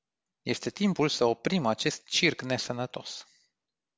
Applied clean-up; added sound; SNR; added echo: none; none; none; none.